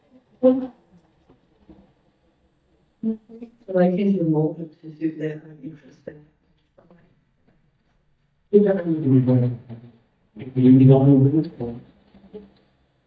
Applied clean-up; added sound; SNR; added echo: neural mask model DeepFilterNet 3.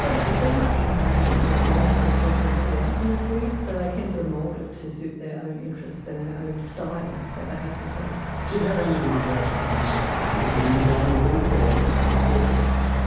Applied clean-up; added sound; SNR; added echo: none; Truck; -4 dB; reverberation time 1.1 s.